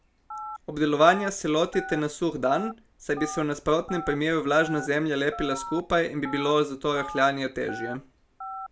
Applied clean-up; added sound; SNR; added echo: none; Telephone; 14 dB; none.